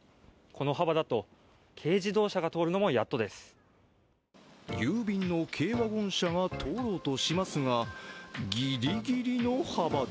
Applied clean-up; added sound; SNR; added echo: none; none; none; none.